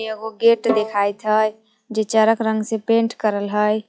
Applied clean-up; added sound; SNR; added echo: classical method log-MMSE.